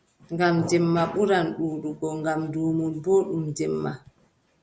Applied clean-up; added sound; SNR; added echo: none; none; none; none.